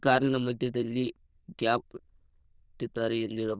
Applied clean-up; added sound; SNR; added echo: neural diffusion model UNIVERSE++.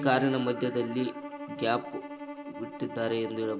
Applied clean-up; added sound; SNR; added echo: none; Bowed string instrument; 10 dB; none.